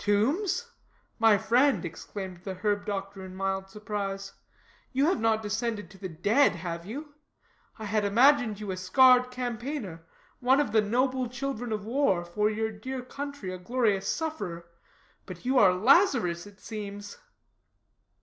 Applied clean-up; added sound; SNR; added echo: none; none; none; none.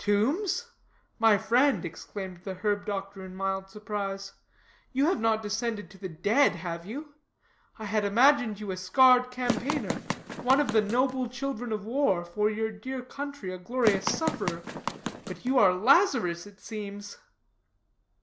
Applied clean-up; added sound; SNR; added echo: none; Run; 5 dB; none.